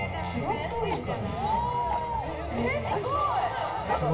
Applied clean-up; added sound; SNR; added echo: none; Tick-tock; 11 dB; reverberation time 1.0 s.